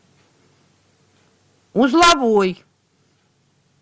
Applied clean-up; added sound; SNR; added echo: none; none; none; none.